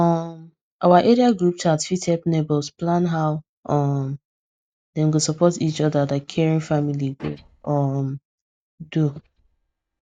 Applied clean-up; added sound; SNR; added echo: neural mask model DeepFilterNet 3.